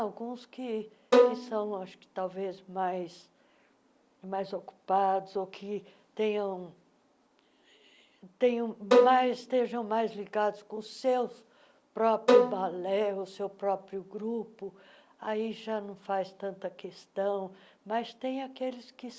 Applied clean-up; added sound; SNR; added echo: none; Bowed string instrument; -5 dB; none.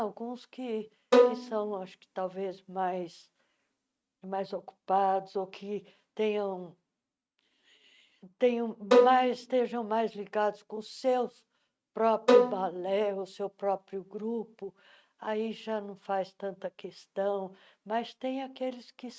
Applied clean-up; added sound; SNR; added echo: neural mask model RNNoise.